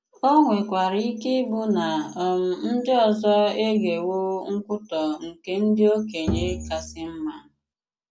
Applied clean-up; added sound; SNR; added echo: none; Bowed string instrument; 8 dB; none.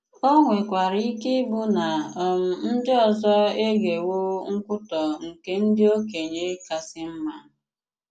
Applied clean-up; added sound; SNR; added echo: none; none; none; none.